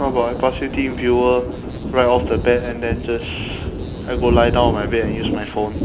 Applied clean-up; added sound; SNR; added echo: none; Thunder; 4 dB; none.